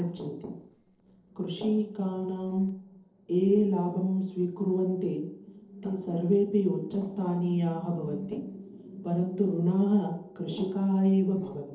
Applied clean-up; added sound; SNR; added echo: neural separator model SepFormer DNS4.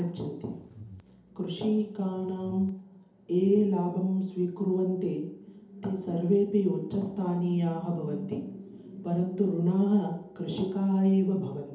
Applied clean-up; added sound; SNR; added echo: none; Bass guitar; 19 dB; reverberation time 2.2 s.